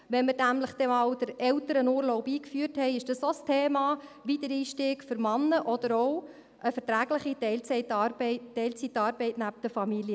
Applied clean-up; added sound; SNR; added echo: none; none; none; none.